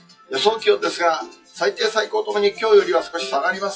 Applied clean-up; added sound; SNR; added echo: classical method WPE with log-MMSE.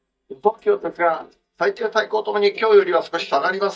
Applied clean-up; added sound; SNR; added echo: neural mask model DeepFilterNet 3.